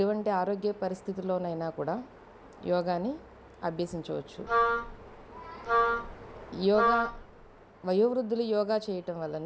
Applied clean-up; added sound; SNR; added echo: none; Wind instrument, woodwind instrument; -1 dB; none.